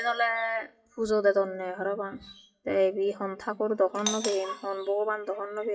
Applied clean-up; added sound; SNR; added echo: classical method WPE with log-MMSE.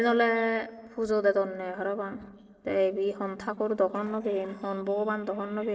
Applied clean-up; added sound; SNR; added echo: neural separator model SepFormer DNS4.